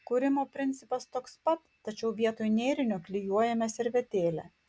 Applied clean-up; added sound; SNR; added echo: none; none; none; none.